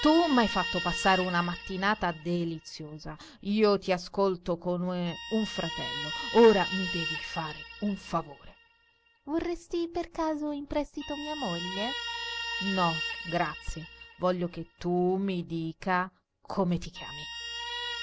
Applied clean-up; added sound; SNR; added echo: none; Guitar; 9 dB; none.